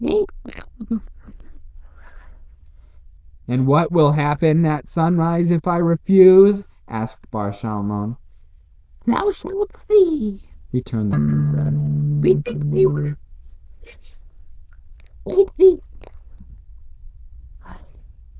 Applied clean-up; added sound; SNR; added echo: neural diffusion model UNIVERSE++.